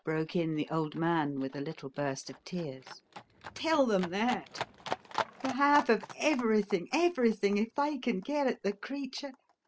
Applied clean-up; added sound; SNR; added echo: none; Livestock, farm animals, working animals; 13 dB; none.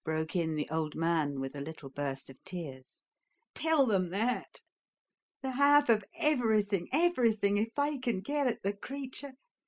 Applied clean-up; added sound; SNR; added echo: none; none; none; none.